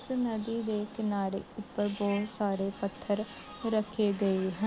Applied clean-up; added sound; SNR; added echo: none; none; none; none.